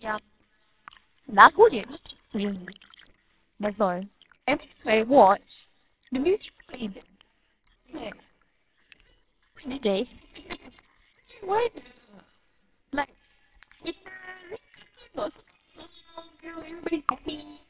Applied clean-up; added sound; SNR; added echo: neural separator model SepFormer WHAMR!.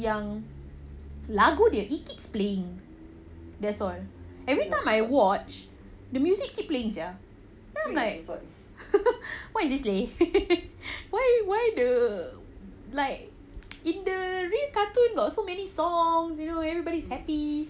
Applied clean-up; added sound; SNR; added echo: none; none; none; none.